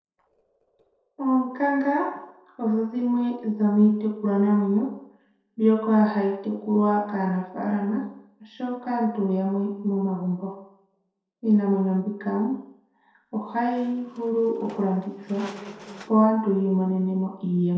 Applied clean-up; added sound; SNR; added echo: neural separator model SepFormer DNS4.